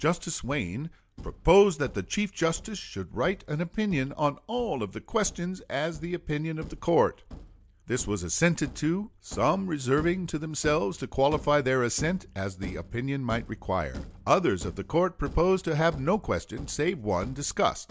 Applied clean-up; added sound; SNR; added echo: none; Thump, thud; 17 dB; none.